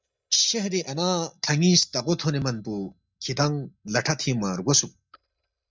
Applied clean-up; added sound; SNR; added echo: neural mask model DeepFilterNet 3.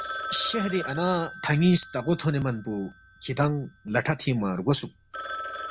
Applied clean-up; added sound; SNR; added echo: none; Telephone; 13 dB; none.